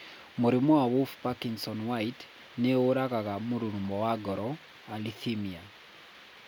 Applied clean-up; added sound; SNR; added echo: none; none; none; none.